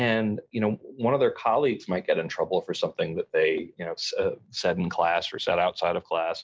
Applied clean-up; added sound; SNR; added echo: none; none; none; none.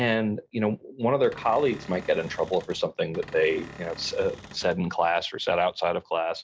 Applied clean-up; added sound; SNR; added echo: none; Cupboard open or close / Door; 17 dB; none.